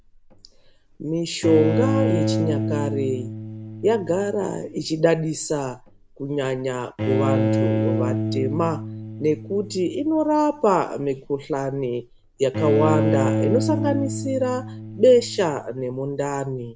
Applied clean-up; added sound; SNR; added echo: none; Bowed string instrument; 3 dB; none.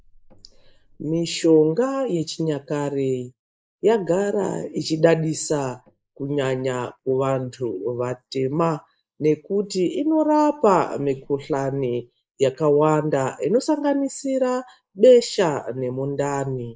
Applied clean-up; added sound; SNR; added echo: neural mask model Resemble Enhance denoiser.